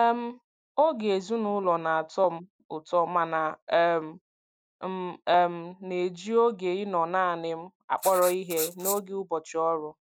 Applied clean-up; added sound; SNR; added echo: neural mask model Resemble Enhance denoiser.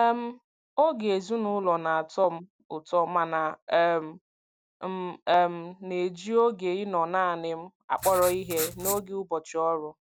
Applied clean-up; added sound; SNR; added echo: none; Writing; 8 dB; none.